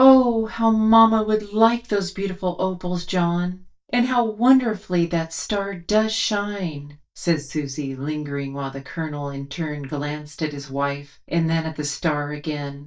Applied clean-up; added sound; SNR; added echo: neural mask model DeepFilterNet 3.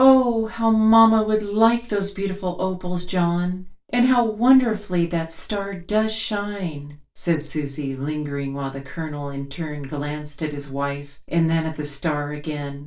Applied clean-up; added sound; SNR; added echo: neural separator model SepFormer DNS4.